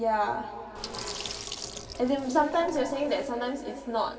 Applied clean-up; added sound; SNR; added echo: none; Sink (filling or washing); 10 dB; reverberation time 3.0 s.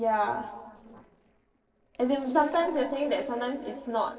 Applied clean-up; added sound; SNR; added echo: neural separator model SepFormer DNS4.